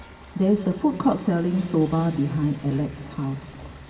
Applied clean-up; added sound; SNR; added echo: none; Frying (food) / Dishes, pots, and pans; 18 dB; reverberation time 2.7 s.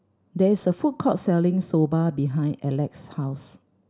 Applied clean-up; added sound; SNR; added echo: none; none; none; none.